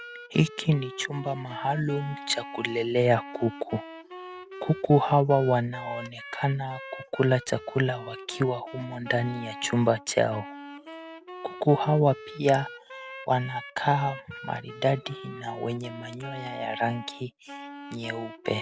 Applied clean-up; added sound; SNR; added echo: none; Wind instrument, woodwind instrument; 14 dB; none.